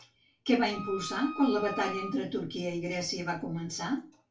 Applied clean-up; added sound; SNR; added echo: none; Wind instrument, woodwind instrument; 11 dB; reverberation time 0.3 s.